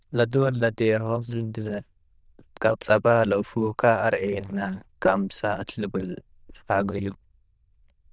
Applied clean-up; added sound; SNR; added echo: neural diffusion model UNIVERSE++.